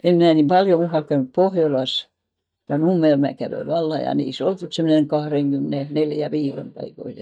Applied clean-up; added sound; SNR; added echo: neural mask model DeepFilterNet 3.